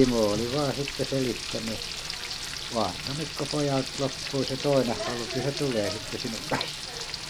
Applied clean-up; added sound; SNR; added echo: none; Frying (food); 5 dB; none.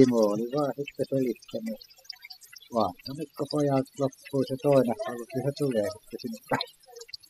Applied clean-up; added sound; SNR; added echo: classical method spectral subtraction.